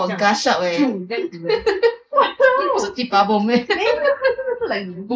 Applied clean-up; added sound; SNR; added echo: neural mask model Resemble Enhance denoiser.